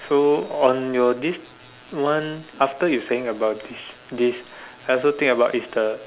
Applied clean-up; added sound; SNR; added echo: none; none; none; none.